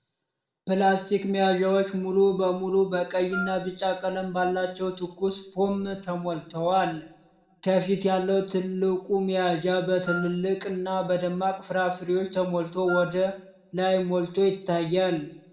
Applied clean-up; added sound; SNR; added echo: none; Wind instrument, woodwind instrument; 9 dB; reverberation time 0.5 s.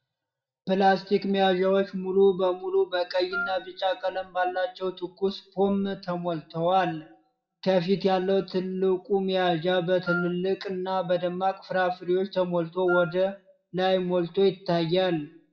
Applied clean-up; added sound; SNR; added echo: classical method WPE with log-MMSE.